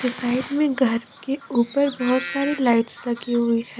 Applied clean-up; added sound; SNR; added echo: none; Bird vocalization, bird call, bird song; 15 dB; none.